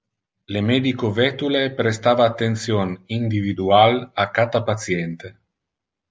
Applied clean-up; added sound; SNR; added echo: none; none; none; none.